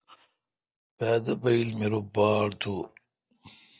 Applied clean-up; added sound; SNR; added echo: neural mask model DeepFilterNet 3.